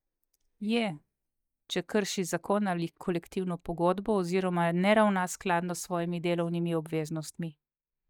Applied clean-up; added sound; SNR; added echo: neural mask model DeepFilterNet 3.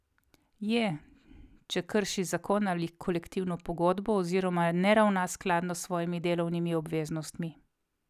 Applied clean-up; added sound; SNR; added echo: none; none; none; none.